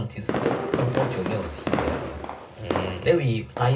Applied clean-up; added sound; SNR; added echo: none; Fireworks; 2 dB; reverberation time 0.2 s.